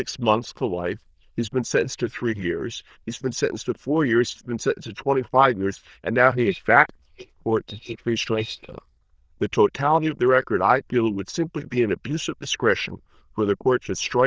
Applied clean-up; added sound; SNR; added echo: neural diffusion model UNIVERSE++.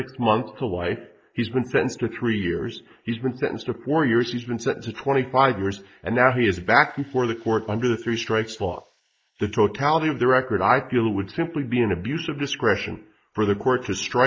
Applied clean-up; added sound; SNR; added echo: neural mask model Resemble Enhance denoiser.